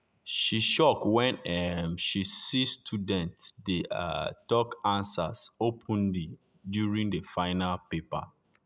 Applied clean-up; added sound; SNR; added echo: none; none; none; none.